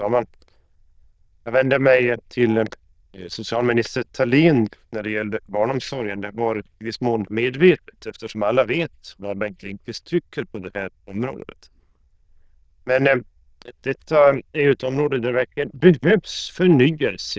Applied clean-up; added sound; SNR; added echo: neural diffusion model UNIVERSE++.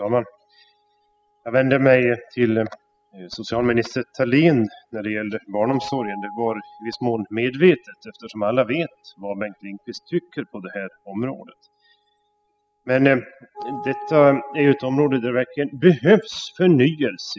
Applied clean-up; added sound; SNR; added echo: classical method spectral subtraction.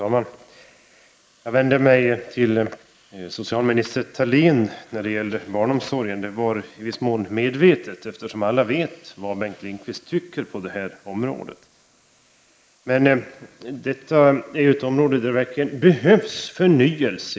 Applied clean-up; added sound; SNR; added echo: neural mask model Resemble Enhance denoiser.